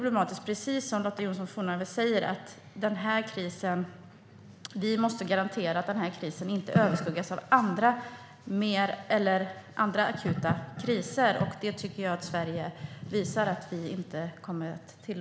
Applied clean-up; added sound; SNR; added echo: none; none; none; none.